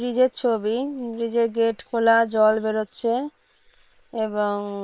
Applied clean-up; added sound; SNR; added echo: neural separator model SepFormer WHAM!.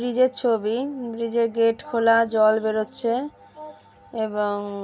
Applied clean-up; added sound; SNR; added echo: none; none; none; none.